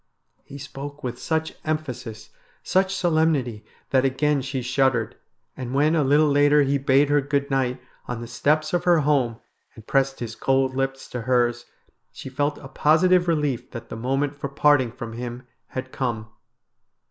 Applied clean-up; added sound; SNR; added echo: neural mask model Resemble Enhance denoiser.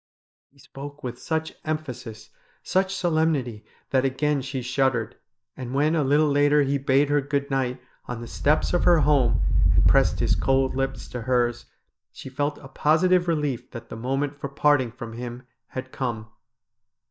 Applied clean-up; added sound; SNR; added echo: neural mask model DeepFilterNet 3.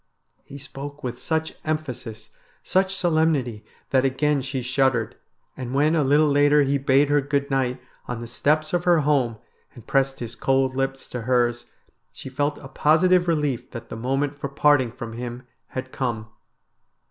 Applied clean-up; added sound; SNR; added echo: none; none; none; none.